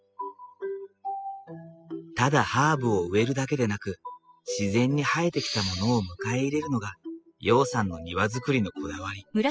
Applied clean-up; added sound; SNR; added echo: classical method spectral subtraction.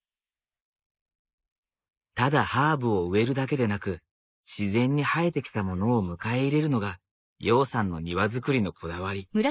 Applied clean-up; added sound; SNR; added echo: neural mask model Resemble Enhance denoiser.